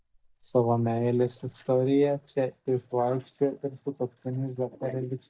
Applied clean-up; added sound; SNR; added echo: neural mask model DeepFilterNet 3.